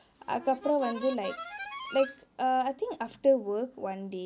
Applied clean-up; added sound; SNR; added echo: none; Harmonica; 12 dB; none.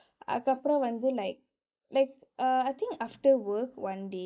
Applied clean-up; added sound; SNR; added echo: neural mask model Resemble Enhance denoiser.